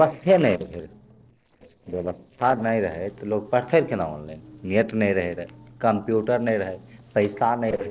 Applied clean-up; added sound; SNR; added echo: neural separator model SepFormer DNS4.